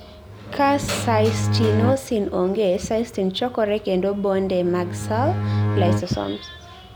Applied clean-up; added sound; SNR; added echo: none; Bowed string instrument; 1 dB; none.